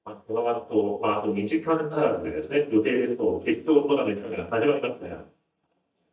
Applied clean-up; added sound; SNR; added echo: neural mask model DeepFilterNet 3.